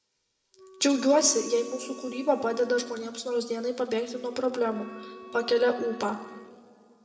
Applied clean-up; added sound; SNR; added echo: none; Wind instrument, woodwind instrument; 19 dB; reverberation time 1.7 s.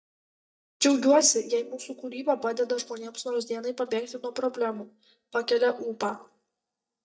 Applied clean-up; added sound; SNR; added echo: neural mask model DeepFilterNet 3.